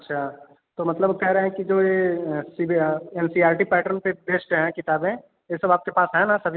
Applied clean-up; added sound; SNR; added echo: none; none; none; none.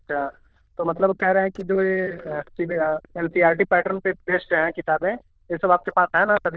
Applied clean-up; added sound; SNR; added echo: neural diffusion model UNIVERSE++.